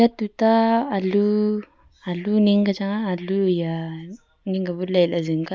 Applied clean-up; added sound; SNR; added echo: none; none; none; none.